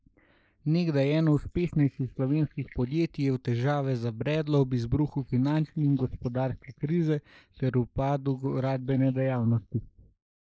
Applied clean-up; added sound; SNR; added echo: neural mask model Resemble Enhance denoiser.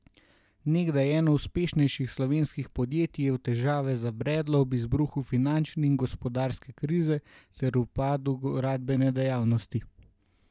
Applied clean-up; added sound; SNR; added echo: none; none; none; none.